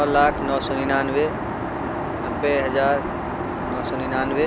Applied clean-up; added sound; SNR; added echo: none; Aircraft; 3 dB; none.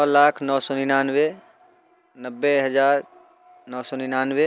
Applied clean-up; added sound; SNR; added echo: none; none; none; none.